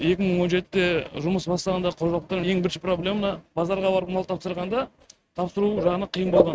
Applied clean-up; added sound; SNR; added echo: neural mask model RNNoise.